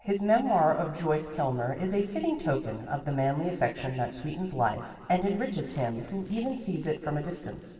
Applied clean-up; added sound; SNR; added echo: neural separator model SepFormer DNS4.